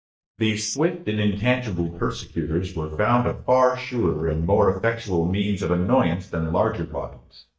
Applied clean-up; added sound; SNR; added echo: neural mask model DeepFilterNet 3.